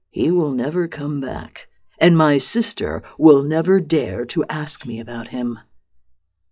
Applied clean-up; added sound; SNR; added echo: classical method log-MMSE.